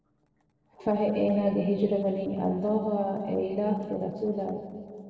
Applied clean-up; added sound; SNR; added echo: neural separator model SepFormer DNS4.